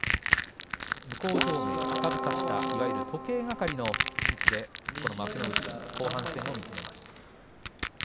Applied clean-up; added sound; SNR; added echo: none; Crushing + Keyboard (musical); -5 dB; none.